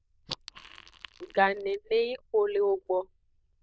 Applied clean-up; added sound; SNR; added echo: neural diffusion model UNIVERSE++.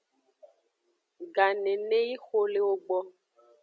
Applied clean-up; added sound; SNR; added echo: none; none; none; none.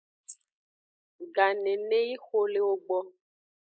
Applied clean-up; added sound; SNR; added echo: neural mask model Resemble Enhance denoiser.